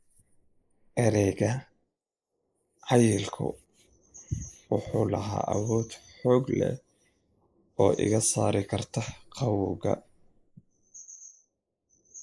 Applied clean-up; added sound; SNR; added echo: neural mask model Resemble Enhance denoiser.